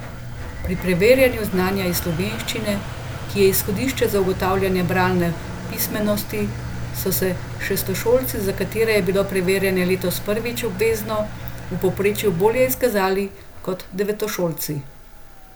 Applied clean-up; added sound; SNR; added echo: none; Engine; 9 dB; none.